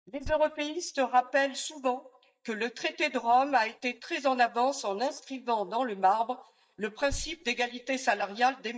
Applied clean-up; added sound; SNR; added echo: neural mask model DeepFilterNet 3.